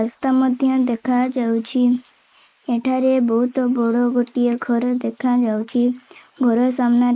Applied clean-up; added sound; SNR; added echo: neural mask model Resemble Enhance denoiser.